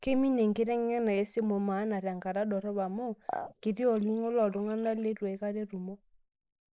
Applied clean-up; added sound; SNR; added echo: neural mask model Resemble Enhance denoiser.